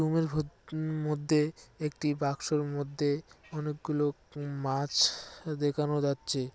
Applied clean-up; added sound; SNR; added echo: none; none; none; none.